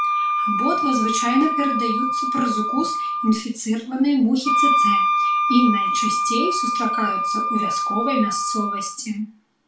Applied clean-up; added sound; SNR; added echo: none; Wind instrument, woodwind instrument; -1 dB; reverberation time 0.3 s.